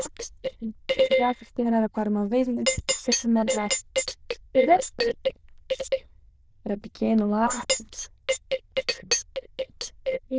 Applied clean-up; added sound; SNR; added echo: neural diffusion model UNIVERSE++.